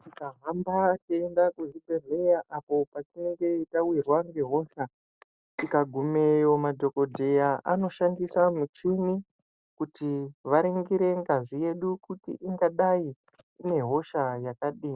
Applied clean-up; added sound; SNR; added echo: neural separator model SepFormer DNS4.